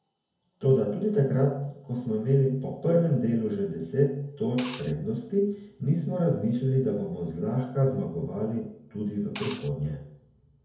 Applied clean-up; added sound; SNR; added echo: none; Liquid; 16 dB; reverberation time 0.8 s.